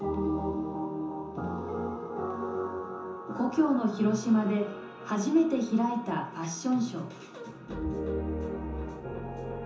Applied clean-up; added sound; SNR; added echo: none; none; none; reverberation time 0.6 s.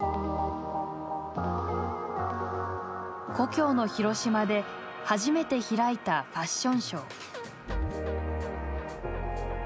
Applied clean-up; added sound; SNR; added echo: none; none; none; none.